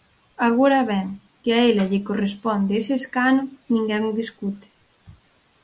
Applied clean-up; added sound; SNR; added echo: none; none; none; none.